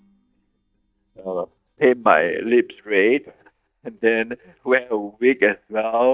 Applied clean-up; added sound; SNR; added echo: neural mask model DeepFilterNet 3.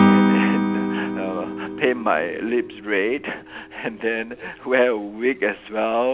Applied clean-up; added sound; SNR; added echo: none; Acoustic guitar / Strum; 0 dB; none.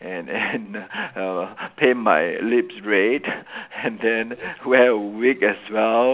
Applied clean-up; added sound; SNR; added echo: none; none; none; none.